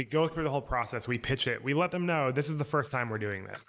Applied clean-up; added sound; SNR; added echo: neural mask model Resemble Enhance denoiser.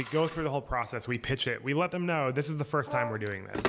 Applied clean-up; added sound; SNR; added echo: none; Brass instrument + Telephone; 9 dB; none.